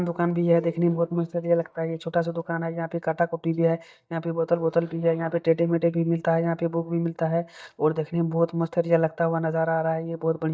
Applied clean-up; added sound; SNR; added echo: neural mask model DeepFilterNet 3.